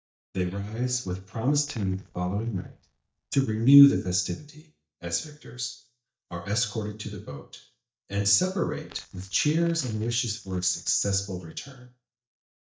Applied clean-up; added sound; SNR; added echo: neural mask model DeepFilterNet 3.